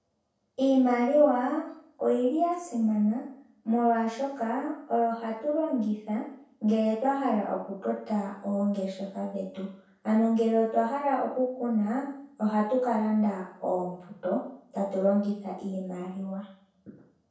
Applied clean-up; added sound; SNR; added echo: none; none; none; reverberation time 0.6 s.